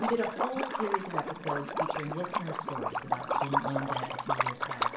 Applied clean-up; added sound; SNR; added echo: none; Liquid; -4 dB; reverberation time 0.7 s.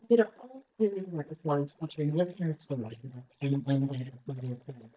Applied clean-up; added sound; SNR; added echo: neural mask model DeepFilterNet 3.